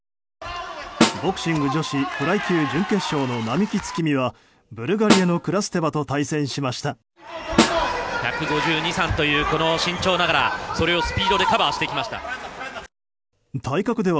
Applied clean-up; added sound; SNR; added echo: none; Snare drum; 3 dB; none.